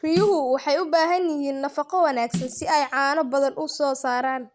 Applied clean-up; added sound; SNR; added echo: none; Snare drum; 13 dB; none.